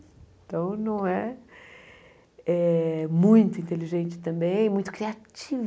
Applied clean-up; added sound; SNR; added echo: none; none; none; none.